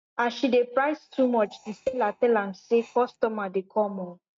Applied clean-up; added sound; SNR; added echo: neural mask model RNNoise.